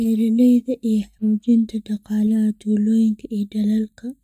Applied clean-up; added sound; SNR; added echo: neural mask model DeepFilterNet 3.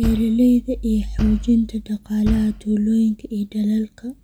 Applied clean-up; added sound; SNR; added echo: none; Bass drum; 9 dB; none.